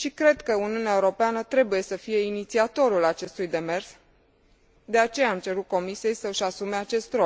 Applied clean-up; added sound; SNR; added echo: none; none; none; none.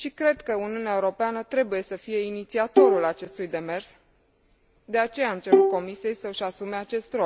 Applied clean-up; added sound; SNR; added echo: none; Bowed string instrument; -4 dB; none.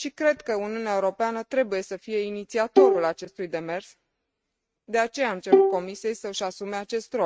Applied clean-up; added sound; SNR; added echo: neural mask model RNNoise.